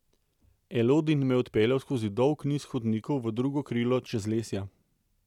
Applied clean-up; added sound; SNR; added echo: none; none; none; none.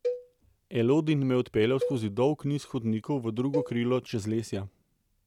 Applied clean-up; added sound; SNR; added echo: none; Cowbell; 11 dB; none.